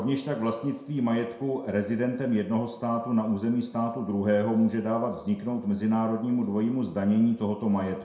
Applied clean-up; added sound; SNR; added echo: none; none; none; reverberation time 0.5 s.